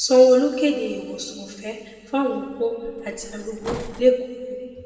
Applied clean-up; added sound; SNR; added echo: none; Bus; 15 dB; reverberation time 2.0 s.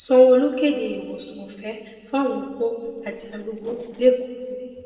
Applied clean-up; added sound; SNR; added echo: neural separator model SepFormer DNS4.